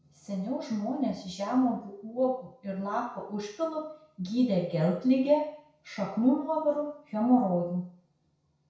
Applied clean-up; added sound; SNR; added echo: none; none; none; reverberation time 0.6 s.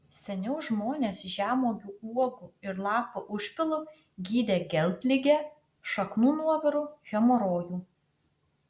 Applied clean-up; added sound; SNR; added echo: none; none; none; none.